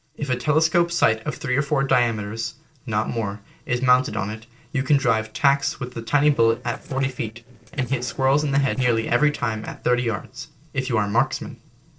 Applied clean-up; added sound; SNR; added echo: neural separator model SepFormer DNS4.